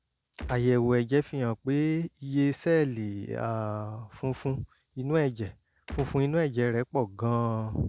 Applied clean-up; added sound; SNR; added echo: none; Gunshot, gunfire; 11 dB; none.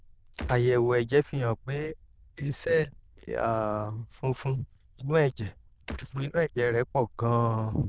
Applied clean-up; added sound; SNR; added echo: neural diffusion model UNIVERSE++.